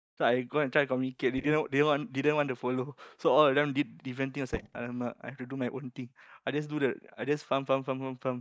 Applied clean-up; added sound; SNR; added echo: neural mask model DeepFilterNet 3.